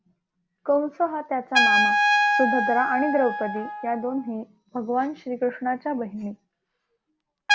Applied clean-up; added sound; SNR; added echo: none; Trumpet; -1 dB; none.